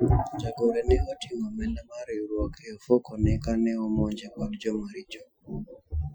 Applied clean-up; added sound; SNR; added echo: classical method Wiener filter.